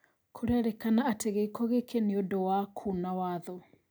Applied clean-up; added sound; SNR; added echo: none; none; none; none.